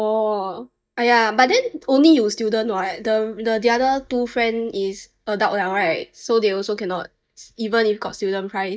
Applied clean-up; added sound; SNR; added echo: neural mask model DeepFilterNet 3.